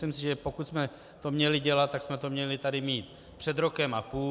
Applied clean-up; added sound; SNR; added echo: none; none; none; none.